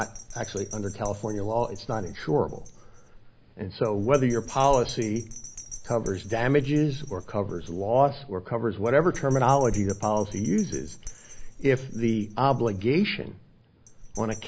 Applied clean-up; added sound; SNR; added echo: none; Bell; 13 dB; none.